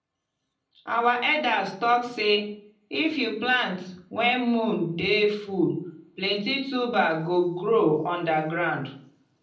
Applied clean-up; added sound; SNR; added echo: none; none; none; reverberation time 0.6 s.